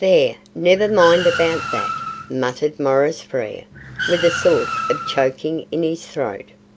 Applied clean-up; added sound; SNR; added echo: none; Car; 9 dB; none.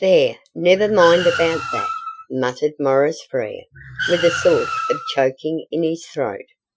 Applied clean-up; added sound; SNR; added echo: classical method Wiener filter.